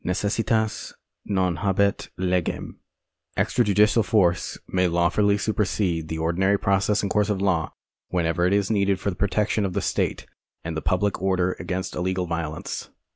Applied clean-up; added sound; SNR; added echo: none; none; none; none.